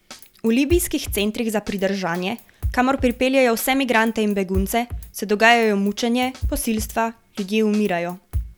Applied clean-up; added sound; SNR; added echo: none; Drum kit; 12 dB; none.